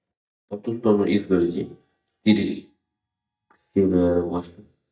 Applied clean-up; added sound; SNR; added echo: neural mask model DeepFilterNet 3.